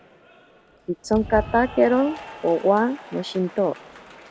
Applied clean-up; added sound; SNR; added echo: none; Applause / Cheering; 15 dB; none.